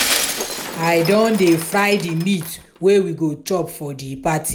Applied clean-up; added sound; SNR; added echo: none; Shatter; 9 dB; none.